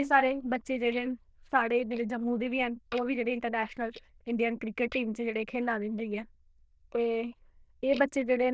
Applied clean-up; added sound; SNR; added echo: neural diffusion model UNIVERSE++.